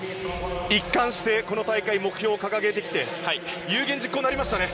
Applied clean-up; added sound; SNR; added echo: none; Explosion; 19 dB; none.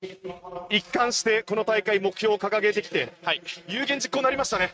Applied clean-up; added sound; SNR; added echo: neural mask model RNNoise.